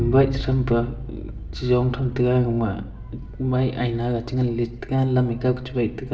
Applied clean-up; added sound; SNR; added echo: none; Bass guitar; 12 dB; reverberation time 0.8 s.